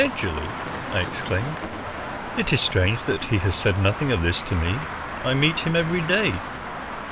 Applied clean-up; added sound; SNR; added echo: none; Traffic noise, roadway noise; 7 dB; none.